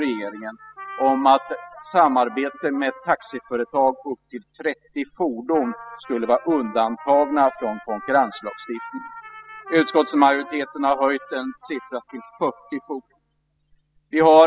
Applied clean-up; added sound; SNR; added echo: classical method spectral subtraction.